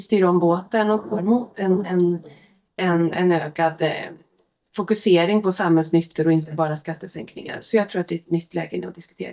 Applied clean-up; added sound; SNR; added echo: neural mask model DeepFilterNet 3.